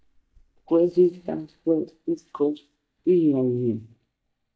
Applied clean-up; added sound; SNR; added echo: neural mask model DeepFilterNet 3.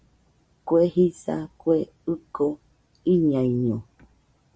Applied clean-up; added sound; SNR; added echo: none; none; none; none.